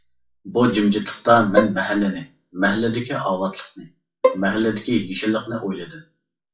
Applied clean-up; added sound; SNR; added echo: classical method WPE with log-MMSE.